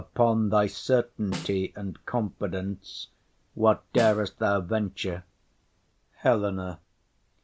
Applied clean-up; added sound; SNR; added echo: none; Snare drum; 12 dB; none.